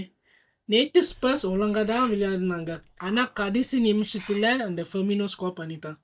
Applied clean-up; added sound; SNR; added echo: neural mask model DeepFilterNet 3.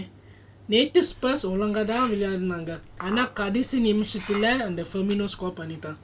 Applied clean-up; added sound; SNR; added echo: none; Hiss; 19 dB; none.